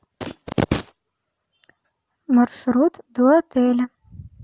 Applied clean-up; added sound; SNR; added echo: none; Hi-hat; 17 dB; none.